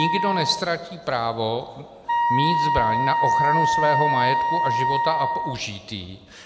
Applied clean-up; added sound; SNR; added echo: none; Wind instrument, woodwind instrument; -3 dB; none.